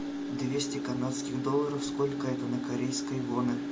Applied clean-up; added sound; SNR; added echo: none; none; none; none.